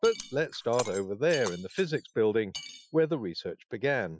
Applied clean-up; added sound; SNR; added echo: classical method Wiener filter.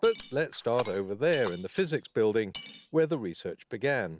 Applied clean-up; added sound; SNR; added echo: none; Shatter + Cutlery, silverware / Dishes, pots, and pans; 15 dB; none.